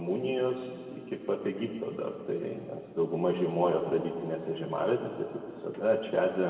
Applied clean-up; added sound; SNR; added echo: none; none; none; reverberation time 2.4 s.